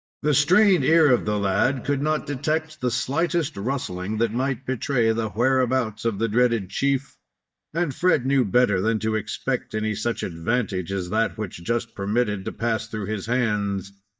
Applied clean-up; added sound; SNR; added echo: neural mask model DeepFilterNet 3.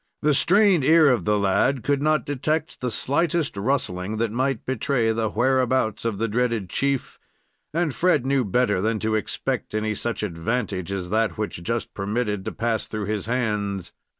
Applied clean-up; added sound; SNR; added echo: none; none; none; none.